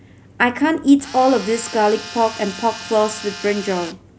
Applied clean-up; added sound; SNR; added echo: none; Tools; 14 dB; none.